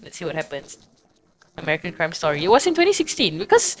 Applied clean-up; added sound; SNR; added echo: neural separator model SepFormer DNS4.